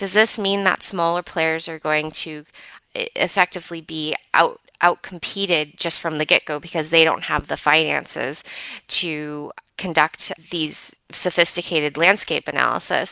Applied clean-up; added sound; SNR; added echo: none; none; none; none.